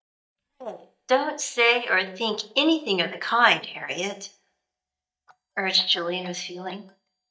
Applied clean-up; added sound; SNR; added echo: neural mask model DeepFilterNet 3.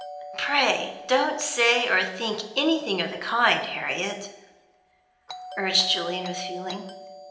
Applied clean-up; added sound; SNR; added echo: none; Doorbell; 15 dB; reverberation time 0.8 s.